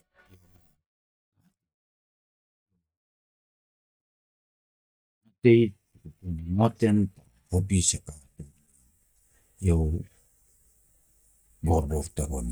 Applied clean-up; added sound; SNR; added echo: neural mask model DeepFilterNet 3.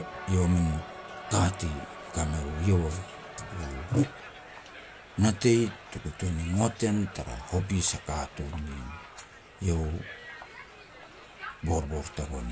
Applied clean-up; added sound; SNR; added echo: none; Crowd; 15 dB; none.